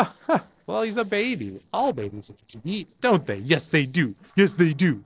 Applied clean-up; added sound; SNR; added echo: neural separator model SepFormer DNS4.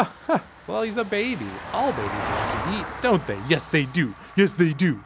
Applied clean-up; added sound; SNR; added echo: none; Vehicle; 10 dB; none.